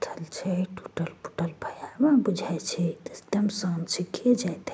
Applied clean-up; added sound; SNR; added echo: none; none; none; none.